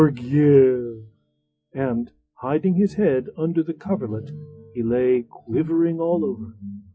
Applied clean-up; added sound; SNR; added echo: classical method WPE with log-MMSE.